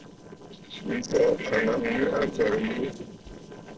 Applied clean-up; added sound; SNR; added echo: neural separator model SepFormer DNS4.